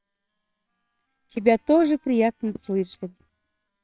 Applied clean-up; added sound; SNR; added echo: neural separator model SepFormer WHAMR!.